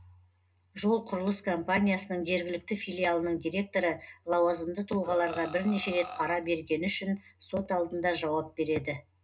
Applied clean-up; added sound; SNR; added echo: none; Burping, eructation; 12 dB; reverberation time 0.2 s.